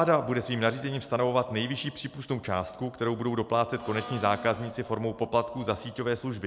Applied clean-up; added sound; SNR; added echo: none; Domestic sounds, home sounds; 13 dB; none.